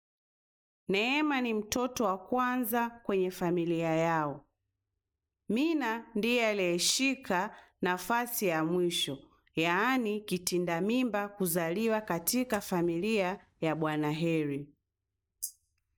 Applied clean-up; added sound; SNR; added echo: neural mask model DeepFilterNet 3.